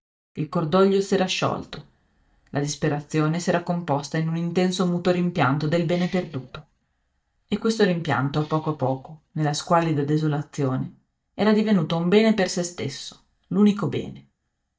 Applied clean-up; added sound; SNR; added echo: neural mask model DeepFilterNet 3.